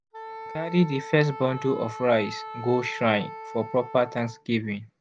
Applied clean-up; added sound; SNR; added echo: none; Wind instrument, woodwind instrument; 13 dB; none.